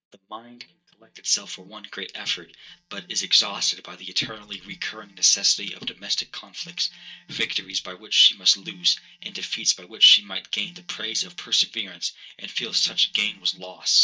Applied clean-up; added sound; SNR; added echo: neural mask model DeepFilterNet 3.